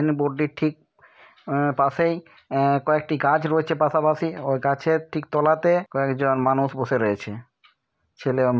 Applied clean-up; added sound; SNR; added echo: none; none; none; none.